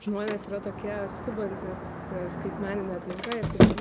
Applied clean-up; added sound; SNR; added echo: none; Sliding door; -5 dB; none.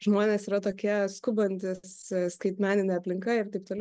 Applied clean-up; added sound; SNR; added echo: none; none; none; none.